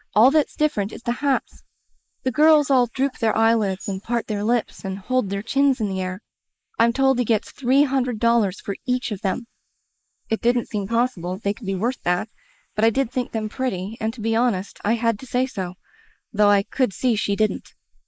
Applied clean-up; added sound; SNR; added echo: neural mask model Resemble Enhance denoiser.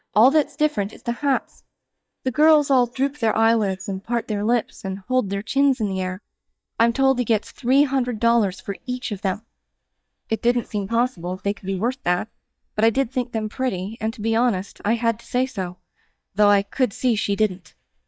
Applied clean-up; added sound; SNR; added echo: neural mask model DeepFilterNet 3.